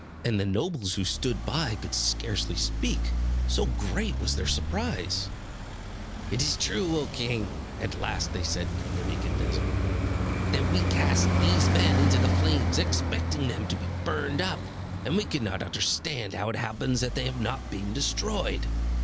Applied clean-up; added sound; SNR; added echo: none; Traffic noise, roadway noise; -2 dB; none.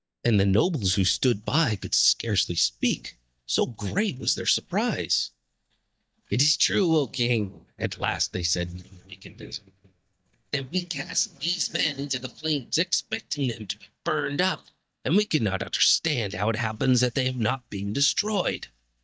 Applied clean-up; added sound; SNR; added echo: neural mask model DeepFilterNet 3.